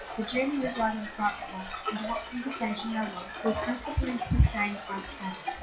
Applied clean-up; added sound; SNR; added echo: classical method WPE with log-MMSE.